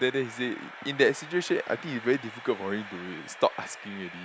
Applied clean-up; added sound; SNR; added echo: none; Train; 14 dB; none.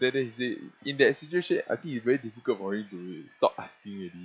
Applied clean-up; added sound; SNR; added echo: classical method log-MMSE.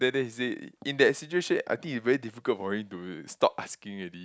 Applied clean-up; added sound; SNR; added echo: none; none; none; none.